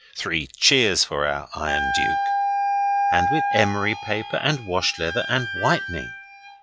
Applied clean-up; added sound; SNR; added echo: classical method log-MMSE.